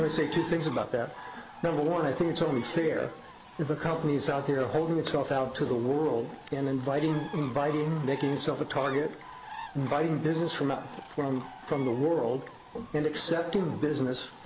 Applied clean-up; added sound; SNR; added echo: none; Bird; 17 dB; none.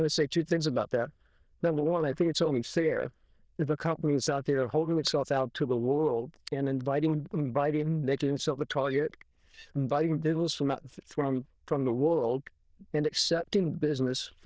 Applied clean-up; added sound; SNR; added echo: neural diffusion model UNIVERSE++.